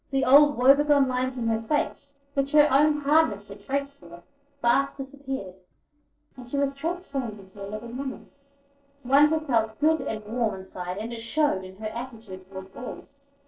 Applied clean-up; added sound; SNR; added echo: neural separator model SepFormer DNS4.